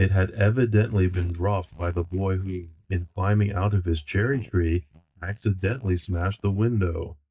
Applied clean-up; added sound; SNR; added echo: neural mask model DeepFilterNet 3.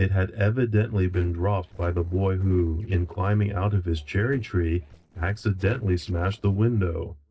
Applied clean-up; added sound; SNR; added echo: neural separator model SepFormer DNS4.